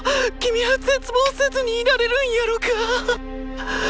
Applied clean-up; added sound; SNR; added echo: none; Snare drum; 17 dB; none.